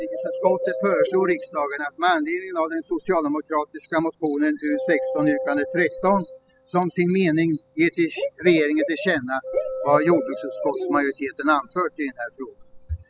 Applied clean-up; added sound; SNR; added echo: classical method spectral subtraction.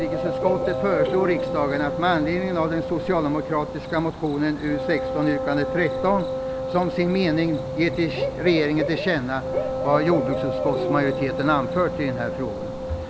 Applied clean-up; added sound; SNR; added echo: none; Wind instrument, woodwind instrument + Cricket / Bird; 3 dB; none.